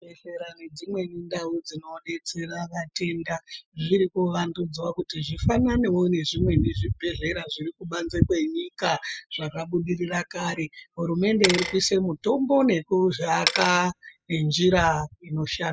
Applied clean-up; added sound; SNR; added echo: classical method spectral subtraction.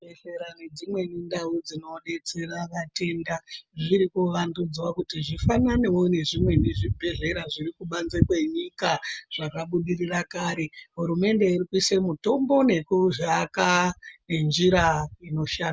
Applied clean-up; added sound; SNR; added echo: none; none; none; none.